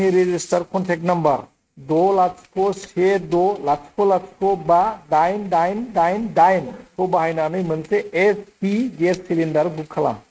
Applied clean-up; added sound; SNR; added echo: neural mask model RNNoise.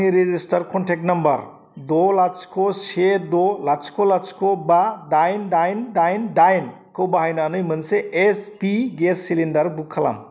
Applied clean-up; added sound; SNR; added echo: none; none; none; none.